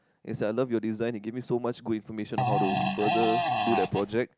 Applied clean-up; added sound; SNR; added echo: none; Fart; -3 dB; none.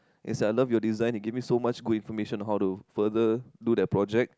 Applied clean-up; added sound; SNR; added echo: none; none; none; none.